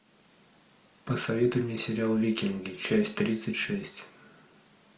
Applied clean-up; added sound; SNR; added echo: none; none; none; none.